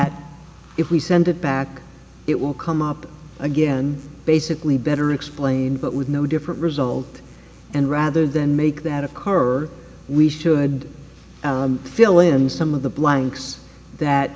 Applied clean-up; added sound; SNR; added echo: none; none; none; none.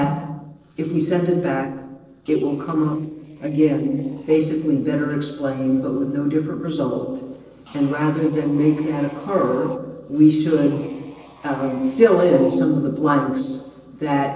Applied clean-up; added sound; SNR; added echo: neural separator model SepFormer DNS4.